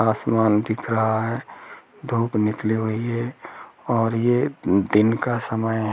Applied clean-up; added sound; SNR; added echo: none; none; none; none.